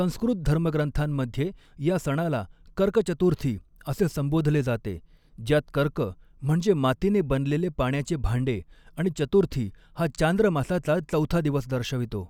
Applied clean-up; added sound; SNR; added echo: none; none; none; none.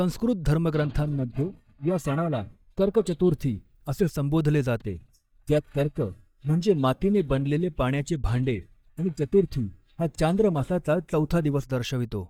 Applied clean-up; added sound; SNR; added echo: neural mask model DeepFilterNet 3.